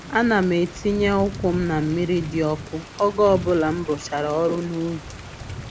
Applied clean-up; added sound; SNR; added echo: none; Thunder / Rain; 12 dB; none.